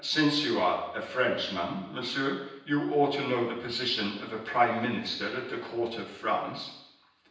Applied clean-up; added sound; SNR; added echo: none; none; none; reverberation time 0.9 s.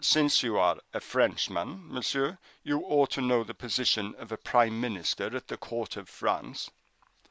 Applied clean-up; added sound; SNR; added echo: none; none; none; none.